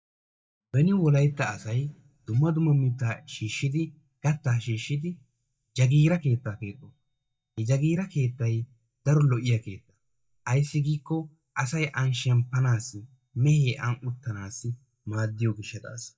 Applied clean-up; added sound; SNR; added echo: neural mask model DeepFilterNet 3.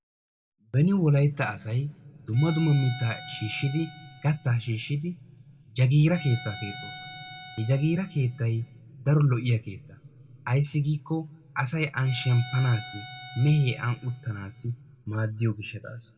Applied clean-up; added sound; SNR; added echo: none; Bowed string instrument; 17 dB; reverberation time 1.6 s.